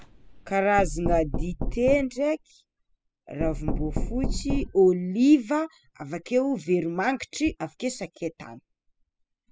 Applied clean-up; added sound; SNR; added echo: classical method spectral subtraction.